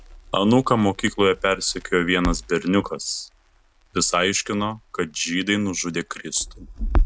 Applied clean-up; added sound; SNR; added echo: none; Crackle; 7 dB; none.